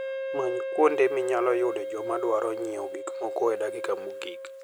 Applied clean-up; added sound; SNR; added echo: none; Wind instrument, woodwind instrument; 6 dB; none.